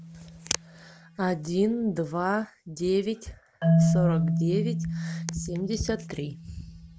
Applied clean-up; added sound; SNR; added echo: none; Marimba, xylophone; -1 dB; none.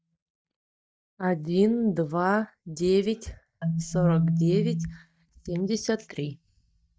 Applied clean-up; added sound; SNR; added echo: neural mask model DeepFilterNet 3.